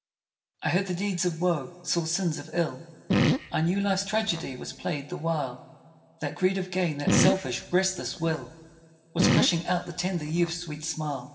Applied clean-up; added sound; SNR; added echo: none; Fart; 0 dB; reverberation time 1.5 s.